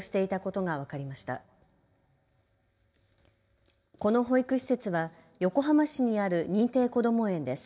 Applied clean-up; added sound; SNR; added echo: none; none; none; reverberation time 0.5 s.